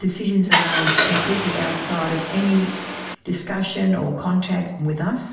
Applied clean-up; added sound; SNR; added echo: none; Car; -1 dB; reverberation time 0.7 s.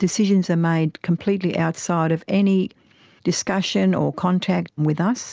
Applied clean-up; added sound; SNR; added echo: none; none; none; none.